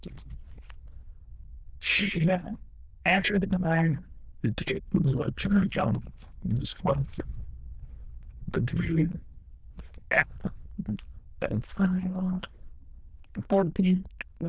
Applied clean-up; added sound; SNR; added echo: neural diffusion model UNIVERSE++.